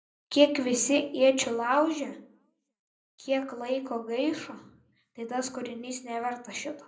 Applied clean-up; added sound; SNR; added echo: none; none; none; reverberation time 0.5 s.